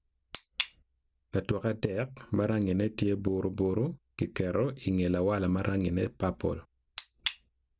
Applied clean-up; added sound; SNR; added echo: none; none; none; none.